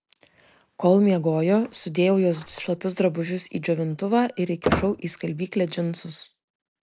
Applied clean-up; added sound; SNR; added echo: none; Squeak; 9 dB; none.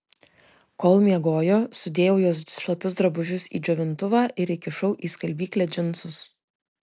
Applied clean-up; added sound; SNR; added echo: none; none; none; none.